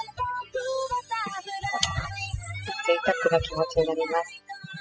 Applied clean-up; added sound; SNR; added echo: classical method spectral subtraction.